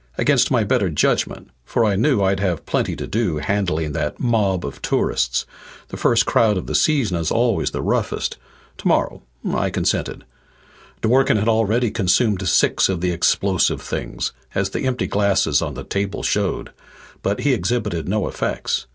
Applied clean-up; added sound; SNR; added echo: none; none; none; none.